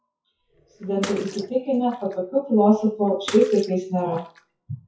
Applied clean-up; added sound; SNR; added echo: classical method WPE with log-MMSE.